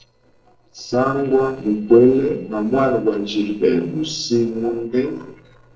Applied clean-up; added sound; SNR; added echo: neural separator model SepFormer DNS4.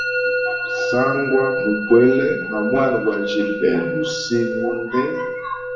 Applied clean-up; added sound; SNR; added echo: none; Musical instrument; 3 dB; reverberation time 0.7 s.